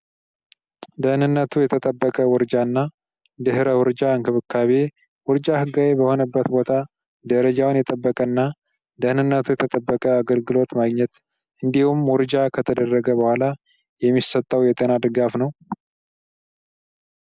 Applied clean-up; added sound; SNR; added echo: none; none; none; none.